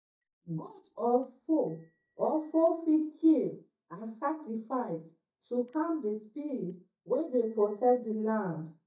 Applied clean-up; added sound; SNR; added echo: neural mask model DeepFilterNet 3.